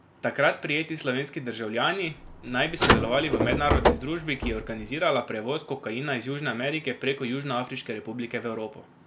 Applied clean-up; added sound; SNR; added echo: none; Car; -2 dB; none.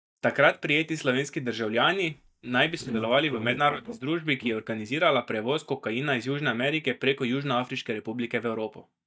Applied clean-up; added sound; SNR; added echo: neural mask model DeepFilterNet 3.